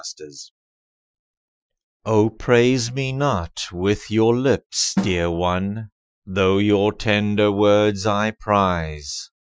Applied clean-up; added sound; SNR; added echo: classical method Wiener filter.